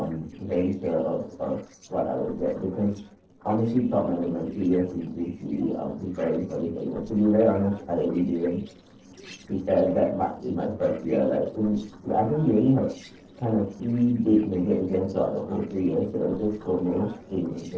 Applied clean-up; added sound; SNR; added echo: neural separator model SepFormer DNS4.